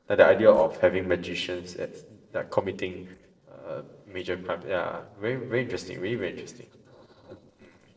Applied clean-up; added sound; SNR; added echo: neural separator model SepFormer DNS4.